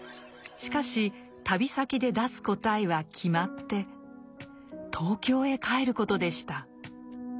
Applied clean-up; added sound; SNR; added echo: none; none; none; none.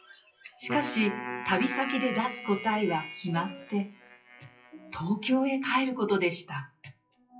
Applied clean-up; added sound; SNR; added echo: classical method WPE with log-MMSE.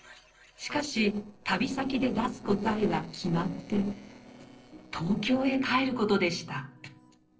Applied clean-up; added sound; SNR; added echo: neural separator model SepFormer DNS4.